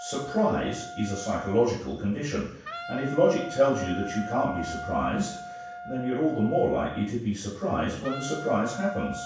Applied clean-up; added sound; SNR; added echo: none; Wind instrument, woodwind instrument; 12 dB; reverberation time 0.7 s.